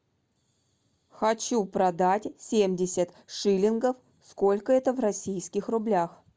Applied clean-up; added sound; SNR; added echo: none; none; none; none.